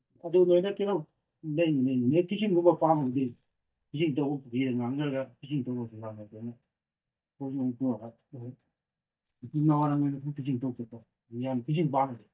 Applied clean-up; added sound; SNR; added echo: neural mask model DeepFilterNet 3.